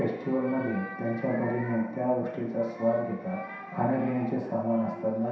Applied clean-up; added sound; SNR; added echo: none; none; none; reverberation time 0.7 s.